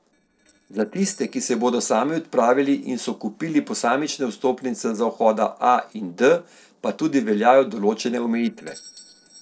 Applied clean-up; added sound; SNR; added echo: neural separator model SepFormer DNS4.